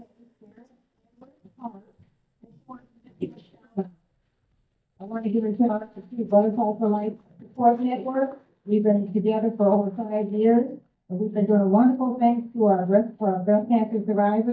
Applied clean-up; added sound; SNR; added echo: neural mask model DeepFilterNet 3.